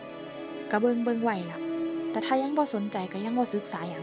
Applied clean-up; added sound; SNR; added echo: none; Musical instrument; 7 dB; none.